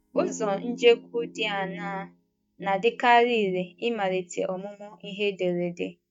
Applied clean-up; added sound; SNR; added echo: neural mask model DeepFilterNet 3.